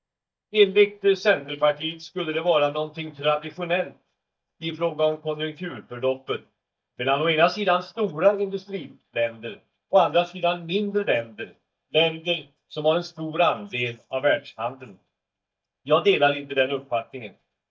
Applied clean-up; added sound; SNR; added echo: neural mask model DeepFilterNet 3.